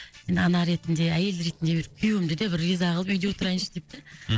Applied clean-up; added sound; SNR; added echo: neural separator model SepFormer DNS4.